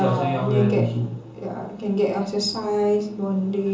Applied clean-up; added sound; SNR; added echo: none; none; none; reverberation time 0.8 s.